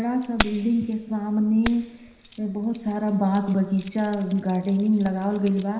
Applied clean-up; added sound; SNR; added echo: none; Keys jangling; 14 dB; reverberation time 0.9 s.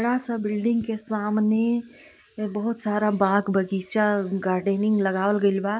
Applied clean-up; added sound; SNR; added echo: none; none; none; none.